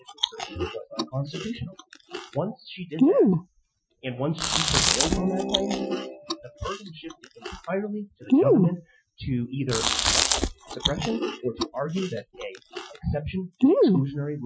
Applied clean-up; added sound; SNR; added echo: classical method Wiener filter.